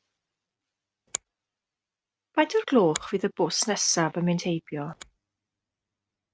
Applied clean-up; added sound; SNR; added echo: neural mask model RNNoise.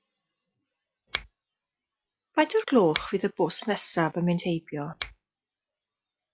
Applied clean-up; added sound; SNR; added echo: classical method log-MMSE.